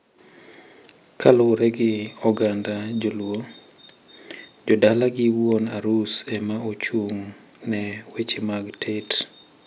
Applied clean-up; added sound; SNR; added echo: none; none; none; none.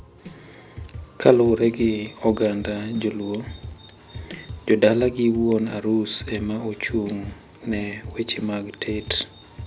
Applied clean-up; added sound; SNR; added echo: none; Drum kit; 16 dB; none.